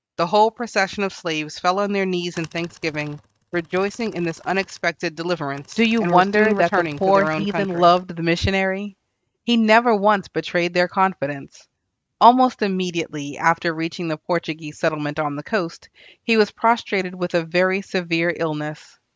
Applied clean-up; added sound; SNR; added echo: neural mask model RNNoise.